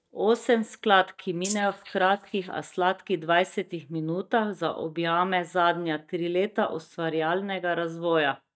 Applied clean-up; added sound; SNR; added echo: neural mask model DeepFilterNet 3.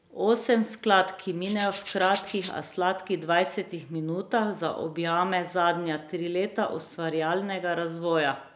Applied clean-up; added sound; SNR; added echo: none; Rattle (instrument); -2 dB; none.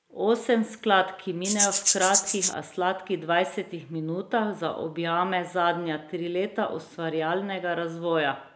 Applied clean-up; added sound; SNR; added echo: neural mask model Resemble Enhance denoiser.